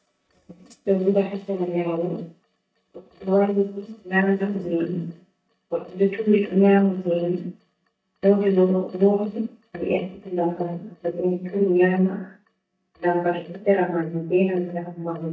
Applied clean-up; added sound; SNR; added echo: neural mask model DeepFilterNet 3.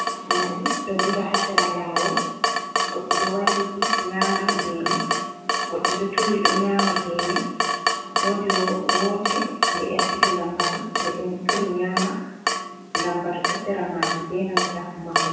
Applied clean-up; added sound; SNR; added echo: none; Drip / Water tap, faucet; -3 dB; reverberation time 1.1 s.